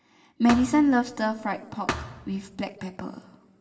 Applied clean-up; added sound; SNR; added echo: none; Thump, thud; 10 dB; reverberation time 2.4 s.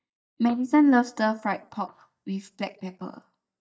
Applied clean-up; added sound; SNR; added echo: neural mask model DeepFilterNet 3.